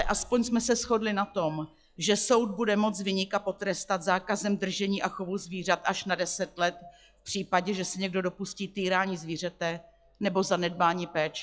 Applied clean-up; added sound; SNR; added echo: classical method log-MMSE.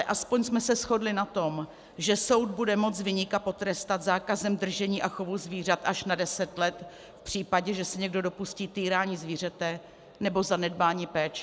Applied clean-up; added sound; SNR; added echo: none; none; none; none.